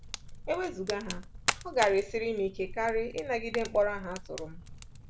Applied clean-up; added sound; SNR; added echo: none; Fire; 8 dB; none.